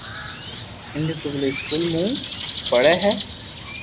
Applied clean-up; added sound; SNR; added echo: none; Crow; -3 dB; none.